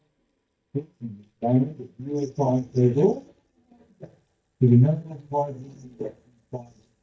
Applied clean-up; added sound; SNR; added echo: neural mask model DeepFilterNet 3.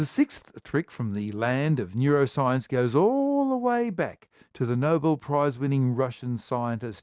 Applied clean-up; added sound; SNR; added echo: none; none; none; none.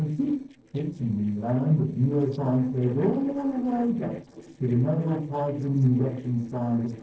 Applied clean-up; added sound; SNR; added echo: neural separator model SepFormer DNS4.